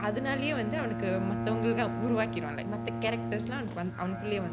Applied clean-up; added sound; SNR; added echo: none; Bowed string instrument; 2 dB; none.